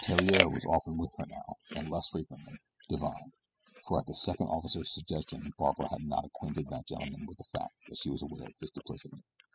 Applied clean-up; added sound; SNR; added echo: classical method spectral subtraction.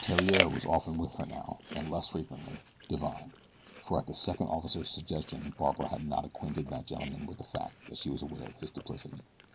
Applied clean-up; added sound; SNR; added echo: none; Chewing, mastication; 6 dB; none.